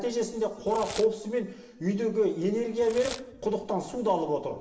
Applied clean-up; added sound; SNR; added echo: none; Packing tape, duct tape / Tearing; 19 dB; reverberation time 1.1 s.